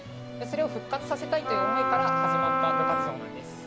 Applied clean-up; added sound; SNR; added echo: none; Wind instrument, woodwind instrument; -5 dB; none.